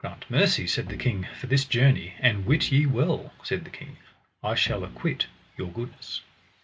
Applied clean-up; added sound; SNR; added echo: none; Bowed string instrument; 18 dB; none.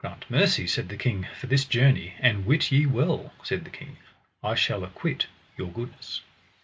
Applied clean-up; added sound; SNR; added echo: none; none; none; none.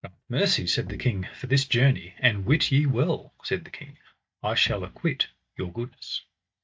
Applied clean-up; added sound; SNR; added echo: neural mask model DeepFilterNet 3.